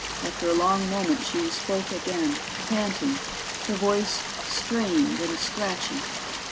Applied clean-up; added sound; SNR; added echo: none; Stream; 5 dB; none.